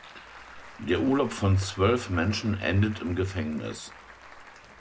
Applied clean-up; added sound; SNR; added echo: none; Applause; 19 dB; none.